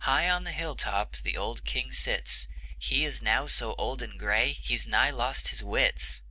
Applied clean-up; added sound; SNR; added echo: none; none; none; none.